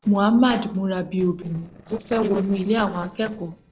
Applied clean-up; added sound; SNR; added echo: neural separator model SepFormer DNS4.